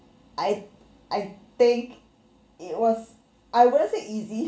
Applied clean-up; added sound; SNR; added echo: none; none; none; reverberation time 0.2 s.